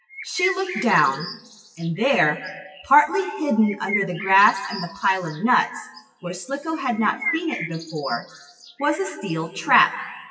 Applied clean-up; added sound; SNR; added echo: classical method WPE with log-MMSE.